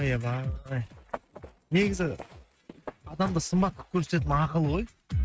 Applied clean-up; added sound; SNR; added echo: neural mask model RNNoise.